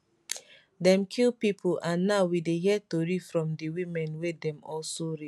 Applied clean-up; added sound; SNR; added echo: none; none; none; none.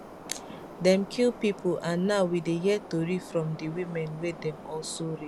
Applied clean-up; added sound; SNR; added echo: none; Subway, metro, underground; 15 dB; none.